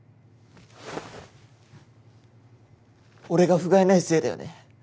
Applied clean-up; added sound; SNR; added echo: none; none; none; none.